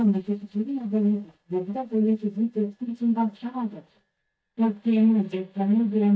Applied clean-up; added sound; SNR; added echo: neural mask model DeepFilterNet 3.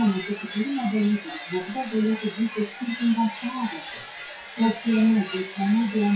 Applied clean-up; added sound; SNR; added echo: classical method WPE with log-MMSE.